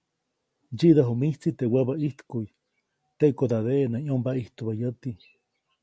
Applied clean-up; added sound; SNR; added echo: none; none; none; none.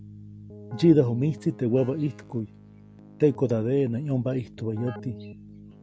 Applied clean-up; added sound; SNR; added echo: none; Keyboard (musical); 17 dB; none.